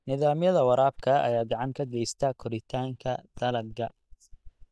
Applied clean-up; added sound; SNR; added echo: neural mask model DeepFilterNet 3.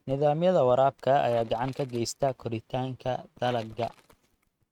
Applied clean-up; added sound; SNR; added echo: neural mask model RNNoise.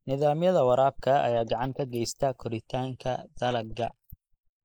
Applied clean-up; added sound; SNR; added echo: neural mask model Resemble Enhance denoiser.